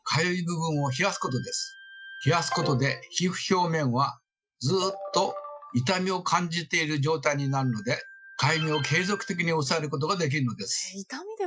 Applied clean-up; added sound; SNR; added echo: classical method Wiener filter.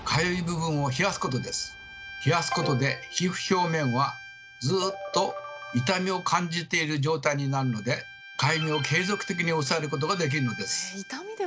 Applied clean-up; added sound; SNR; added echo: none; Bowed string instrument; 15 dB; none.